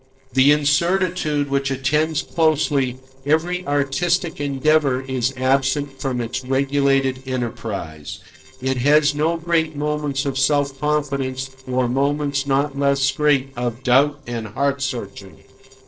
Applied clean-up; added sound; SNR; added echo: neural separator model SepFormer DNS4.